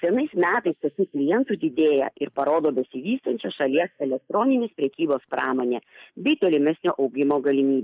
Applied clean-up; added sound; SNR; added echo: neural mask model Resemble Enhance denoiser.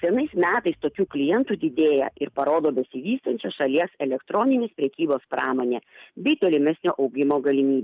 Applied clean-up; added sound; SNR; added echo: none; none; none; none.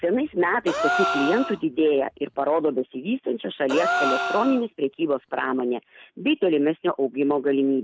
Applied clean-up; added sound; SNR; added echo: none; Gasp; 5 dB; none.